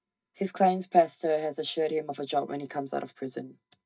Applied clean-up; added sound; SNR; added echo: neural mask model DeepFilterNet 3.